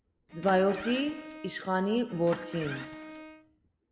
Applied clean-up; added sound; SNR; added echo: none; Engine starting + Bowed string instrument; 12 dB; none.